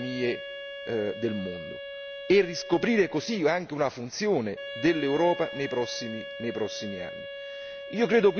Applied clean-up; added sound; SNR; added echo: none; Wind instrument, woodwind instrument; 11 dB; none.